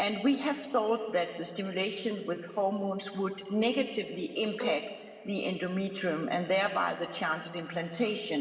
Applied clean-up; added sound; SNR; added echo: none; Bowed string instrument; 13 dB; reverberation time 2.7 s.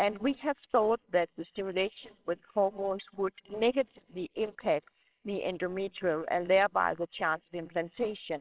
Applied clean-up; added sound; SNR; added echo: neural separator model SepFormer WHAMR!.